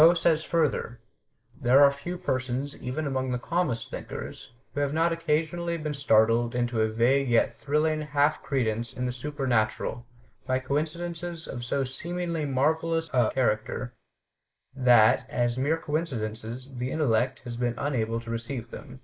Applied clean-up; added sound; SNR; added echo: neural mask model Resemble Enhance denoiser.